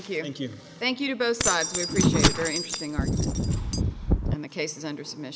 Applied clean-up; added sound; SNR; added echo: none; Keys jangling + Wind; -2 dB; none.